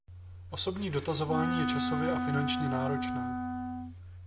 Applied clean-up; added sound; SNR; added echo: none; Wind instrument, woodwind instrument; 0 dB; none.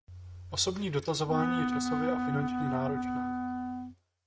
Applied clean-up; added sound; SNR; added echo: neural mask model RNNoise.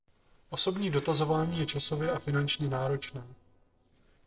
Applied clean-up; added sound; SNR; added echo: neural separator model SepFormer DNS4.